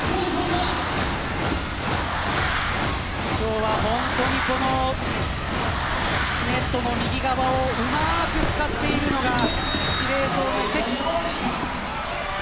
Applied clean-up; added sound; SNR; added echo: none; Drip / Water tap, faucet; 9 dB; none.